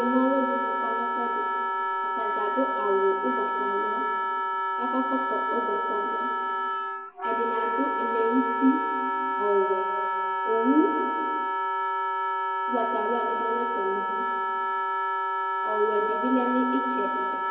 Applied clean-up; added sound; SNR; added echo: none; Wind instrument, woodwind instrument; -2 dB; reverberation time 1.6 s.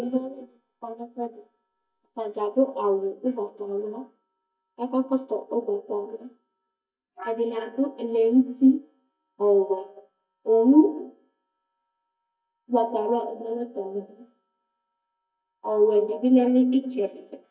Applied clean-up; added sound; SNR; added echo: neural mask model DeepFilterNet 3.